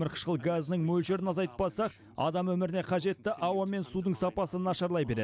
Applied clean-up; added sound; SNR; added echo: none; none; none; none.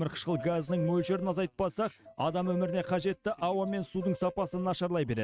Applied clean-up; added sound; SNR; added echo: neural mask model RNNoise.